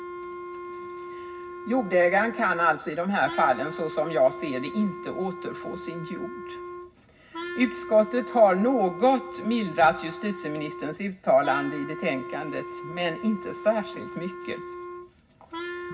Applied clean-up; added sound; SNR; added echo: none; Wind instrument, woodwind instrument; 11 dB; reverberation time 0.4 s.